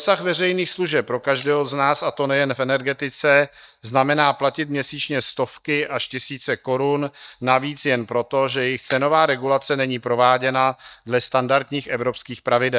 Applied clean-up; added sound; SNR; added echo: neural mask model DeepFilterNet 3.